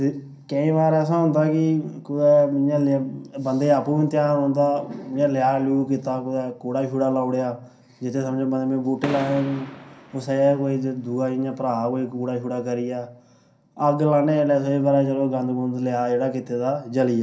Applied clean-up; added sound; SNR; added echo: none; Fireworks; 16 dB; reverberation time 0.3 s.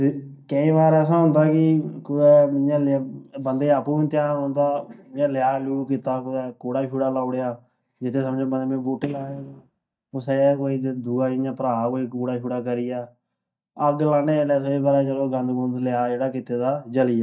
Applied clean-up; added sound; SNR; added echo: neural mask model DeepFilterNet 3.